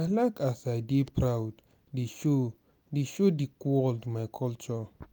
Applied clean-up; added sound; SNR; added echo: none; none; none; none.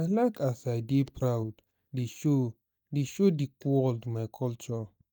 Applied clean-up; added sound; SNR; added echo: neural mask model DeepFilterNet 3.